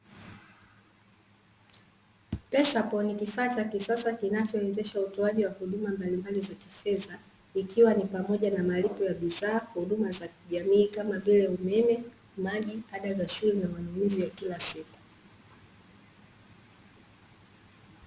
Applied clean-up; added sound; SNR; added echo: none; Brass instrument; 19 dB; none.